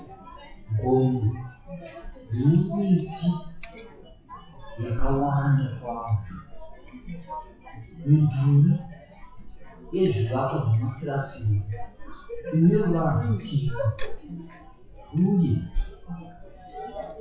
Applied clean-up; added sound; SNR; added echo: classical method WPE with log-MMSE.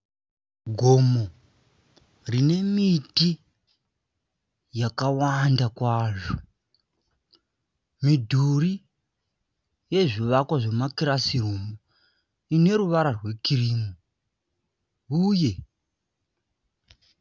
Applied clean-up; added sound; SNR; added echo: none; none; none; none.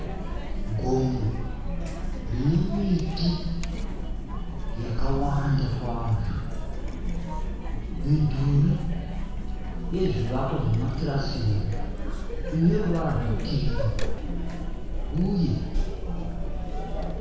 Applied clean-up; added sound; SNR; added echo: none; Chatter; 0 dB; reverberation time 1.1 s.